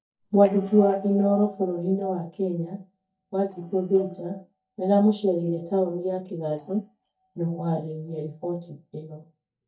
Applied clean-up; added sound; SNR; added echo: neural mask model DeepFilterNet 3.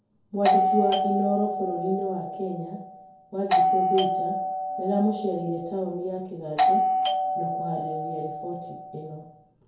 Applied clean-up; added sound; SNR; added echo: none; Doorbell; -3 dB; reverberation time 2.3 s.